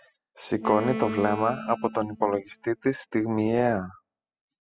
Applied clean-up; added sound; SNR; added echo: classical method spectral subtraction.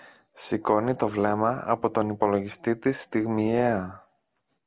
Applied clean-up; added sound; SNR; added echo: none; none; none; none.